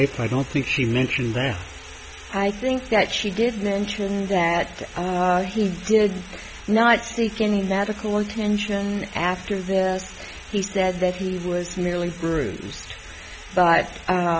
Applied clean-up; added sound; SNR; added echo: none; none; none; none.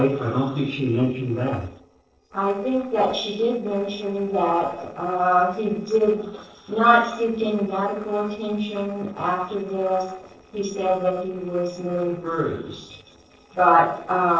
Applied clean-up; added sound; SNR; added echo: neural separator model SepFormer DNS4.